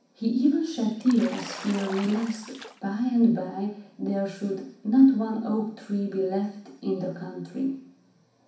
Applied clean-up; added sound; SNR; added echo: none; Bathtub (filling or washing) / Splash, splatter; 14 dB; reverberation time 0.6 s.